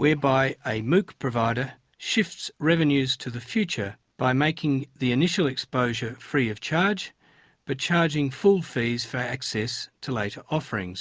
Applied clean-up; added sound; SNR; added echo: none; none; none; none.